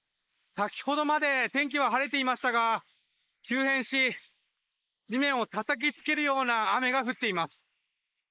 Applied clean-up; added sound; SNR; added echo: neural mask model Resemble Enhance denoiser.